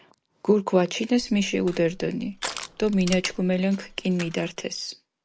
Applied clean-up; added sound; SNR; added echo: none; Crushing; 14 dB; none.